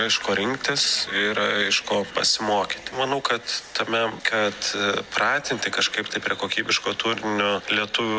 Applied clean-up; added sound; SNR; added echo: none; none; none; none.